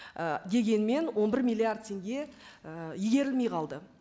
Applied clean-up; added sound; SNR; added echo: none; none; none; none.